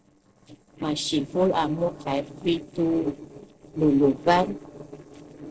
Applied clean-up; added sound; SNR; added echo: neural separator model SepFormer DNS4.